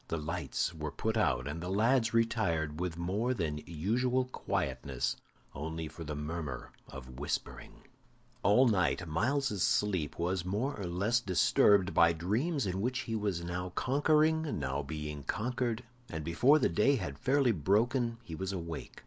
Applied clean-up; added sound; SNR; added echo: none; none; none; none.